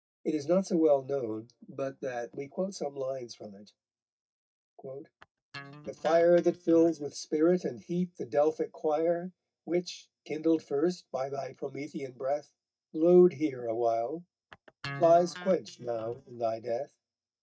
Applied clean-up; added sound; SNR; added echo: neural mask model DeepFilterNet 3.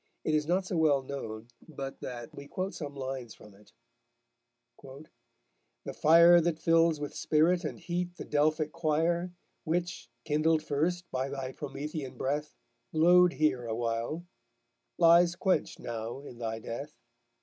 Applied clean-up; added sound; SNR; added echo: none; none; none; none.